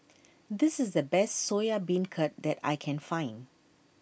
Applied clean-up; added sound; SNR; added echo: none; none; none; none.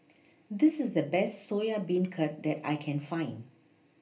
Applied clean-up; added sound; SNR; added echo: none; none; none; reverberation time 0.3 s.